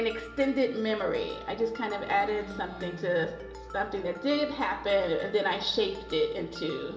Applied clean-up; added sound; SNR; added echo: none; Mallet percussion; 16 dB; reverberation time 1.5 s.